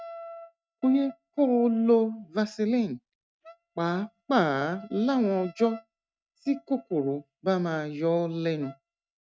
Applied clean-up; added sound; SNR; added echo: neural mask model RNNoise.